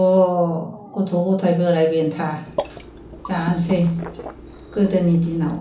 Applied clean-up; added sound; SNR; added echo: none; Water / Liquid; 13 dB; reverberation time 0.8 s.